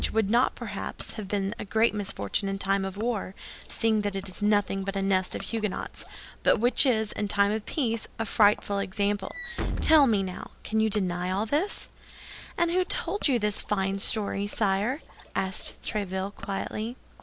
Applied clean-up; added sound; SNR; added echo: none; Walk, footsteps / Slam; 15 dB; none.